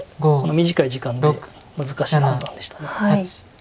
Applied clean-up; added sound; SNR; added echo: none; none; none; none.